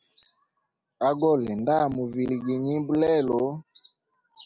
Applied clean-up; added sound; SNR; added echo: none; none; none; none.